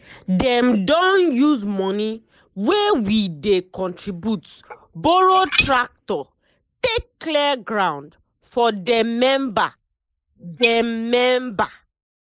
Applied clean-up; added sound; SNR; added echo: neural mask model Resemble Enhance denoiser.